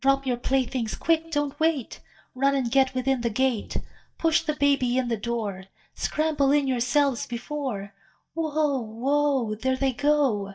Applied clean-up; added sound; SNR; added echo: neural mask model DeepFilterNet 3.